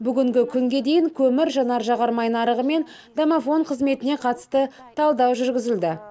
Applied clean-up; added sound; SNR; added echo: none; none; none; none.